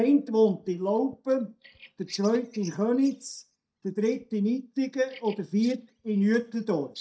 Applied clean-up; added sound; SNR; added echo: neural mask model DeepFilterNet 3.